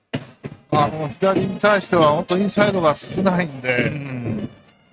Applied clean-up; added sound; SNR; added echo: neural mask model RNNoise.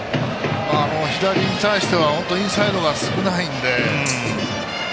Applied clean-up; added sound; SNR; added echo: none; Rattle (instrument); 10 dB; none.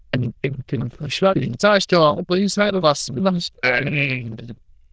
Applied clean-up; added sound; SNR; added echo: neural diffusion model UNIVERSE++.